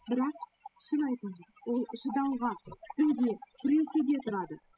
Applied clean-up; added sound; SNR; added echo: classical method spectral subtraction.